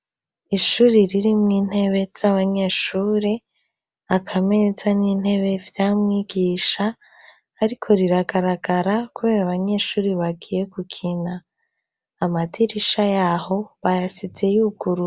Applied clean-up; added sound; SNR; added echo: none; none; none; none.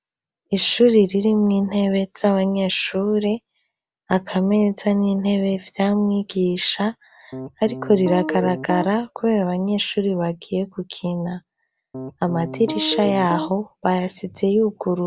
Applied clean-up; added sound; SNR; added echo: none; Piano; 8 dB; none.